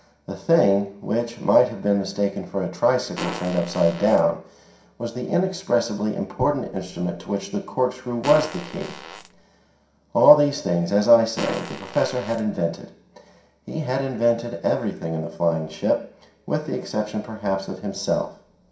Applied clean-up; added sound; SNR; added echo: none; Fart; 11 dB; reverberation time 0.5 s.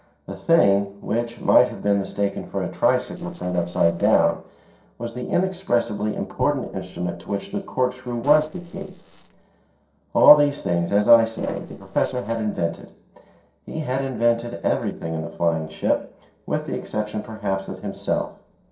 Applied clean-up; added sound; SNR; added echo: neural separator model SepFormer DNS4.